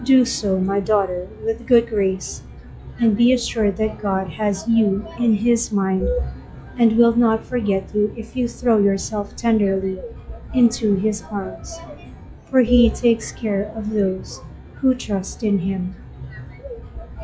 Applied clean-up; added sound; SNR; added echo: classical method log-MMSE.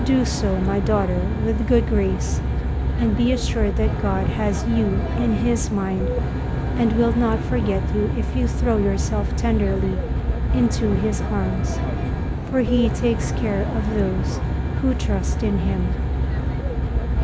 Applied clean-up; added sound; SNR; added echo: none; Aircraft; -2 dB; none.